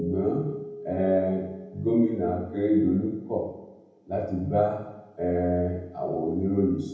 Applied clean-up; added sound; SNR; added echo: none; Keyboard (musical); 17 dB; reverberation time 0.9 s.